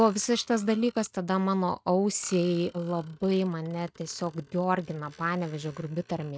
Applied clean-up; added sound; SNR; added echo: neural mask model RNNoise.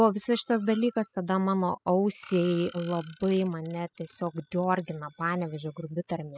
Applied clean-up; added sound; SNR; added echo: classical method spectral subtraction.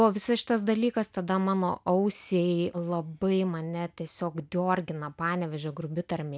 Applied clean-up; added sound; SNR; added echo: none; none; none; none.